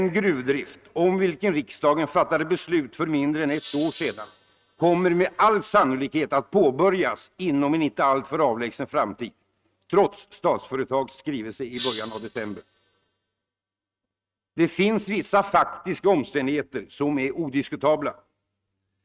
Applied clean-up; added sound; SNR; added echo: neural mask model RNNoise.